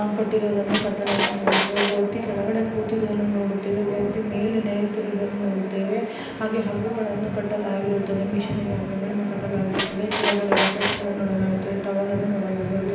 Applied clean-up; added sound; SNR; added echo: none; Squeak; -1 dB; reverberation time 0.9 s.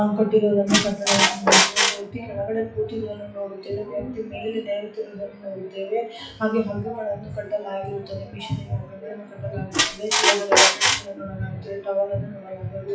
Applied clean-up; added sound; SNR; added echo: classical method WPE with log-MMSE.